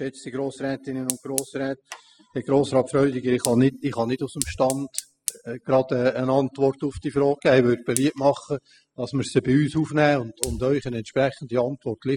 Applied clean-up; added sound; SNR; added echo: classical method spectral subtraction.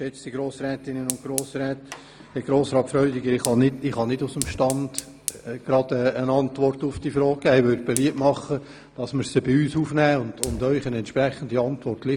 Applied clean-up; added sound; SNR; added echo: none; Fire; 16 dB; none.